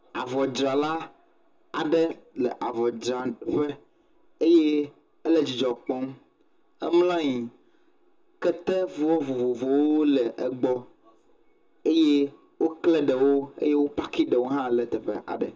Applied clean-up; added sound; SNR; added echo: none; none; none; reverberation time 0.2 s.